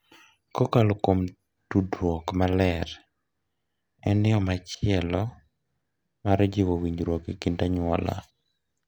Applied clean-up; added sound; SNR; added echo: none; none; none; none.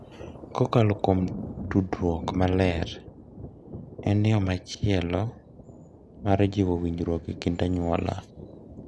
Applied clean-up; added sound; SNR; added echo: none; Thunder; 13 dB; none.